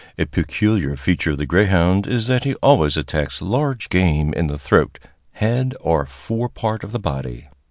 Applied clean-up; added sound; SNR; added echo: none; none; none; none.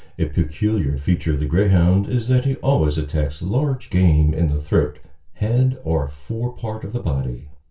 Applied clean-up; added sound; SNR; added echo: none; none; none; reverberation time 0.2 s.